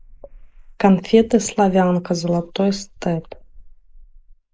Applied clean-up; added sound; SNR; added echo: neural mask model Resemble Enhance denoiser.